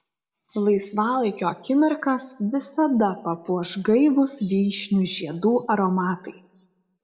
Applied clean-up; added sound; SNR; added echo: none; none; none; reverberation time 0.5 s.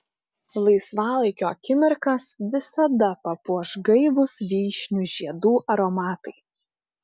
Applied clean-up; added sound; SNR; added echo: none; none; none; none.